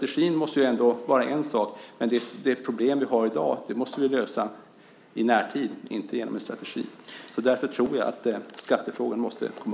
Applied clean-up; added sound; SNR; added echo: none; none; none; none.